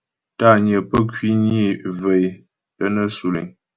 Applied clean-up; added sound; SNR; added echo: none; none; none; none.